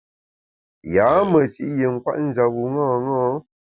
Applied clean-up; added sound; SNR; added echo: none; Burping, eructation; 13 dB; none.